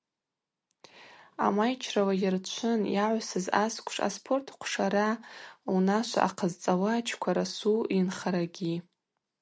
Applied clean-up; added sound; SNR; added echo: none; none; none; none.